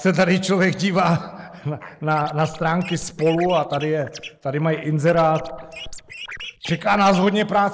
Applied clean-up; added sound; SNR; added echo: neural mask model Resemble Enhance denoiser.